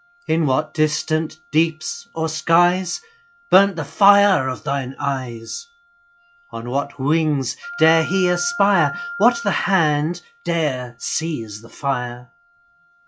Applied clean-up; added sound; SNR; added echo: classical method log-MMSE.